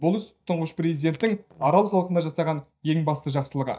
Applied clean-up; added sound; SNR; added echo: neural mask model DeepFilterNet 3.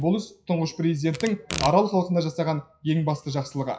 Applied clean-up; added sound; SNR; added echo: classical method WPE with log-MMSE.